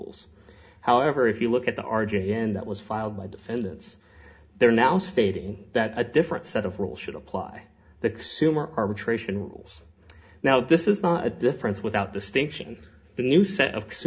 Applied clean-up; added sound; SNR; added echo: none; Coin (dropping); 20 dB; reverberation time 0.3 s.